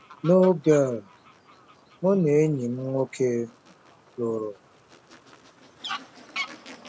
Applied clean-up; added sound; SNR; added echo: none; Fowl; 17 dB; none.